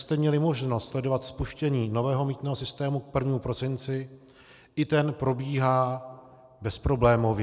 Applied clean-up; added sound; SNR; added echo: none; none; none; none.